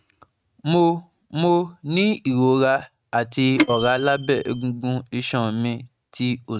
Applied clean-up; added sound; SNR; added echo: neural mask model RNNoise.